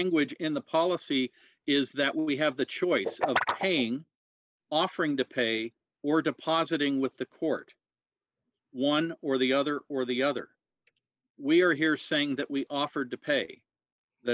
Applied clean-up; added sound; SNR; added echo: neural mask model Resemble Enhance denoiser.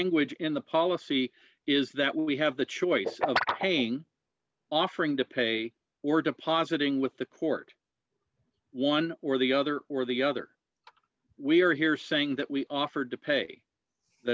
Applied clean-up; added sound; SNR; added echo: none; Guitar; 5 dB; none.